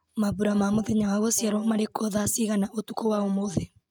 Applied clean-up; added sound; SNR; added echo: neural mask model RNNoise.